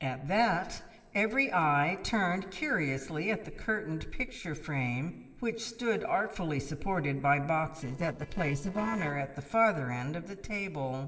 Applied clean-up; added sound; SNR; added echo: neural separator model SepFormer DNS4.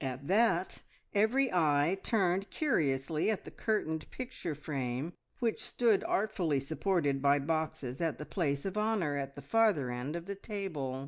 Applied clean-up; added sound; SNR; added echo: none; none; none; none.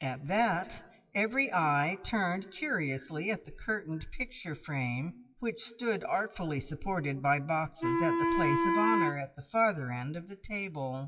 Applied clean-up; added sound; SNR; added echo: classical method WPE with log-MMSE.